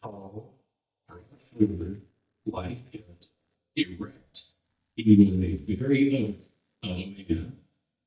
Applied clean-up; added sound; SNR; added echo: neural mask model DeepFilterNet 3.